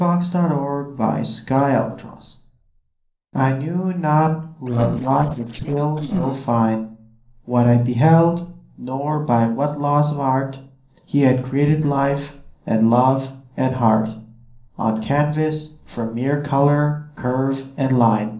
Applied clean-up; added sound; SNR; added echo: neural separator model SepFormer DNS4.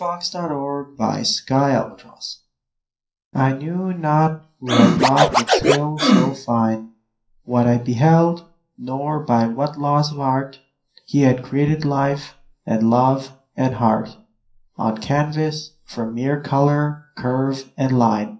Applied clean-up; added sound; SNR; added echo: classical method WPE with log-MMSE.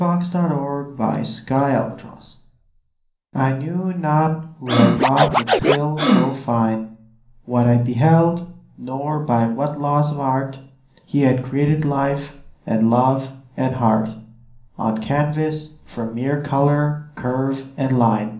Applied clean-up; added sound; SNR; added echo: none; Scratching (performance technique); -1 dB; reverberation time 0.6 s.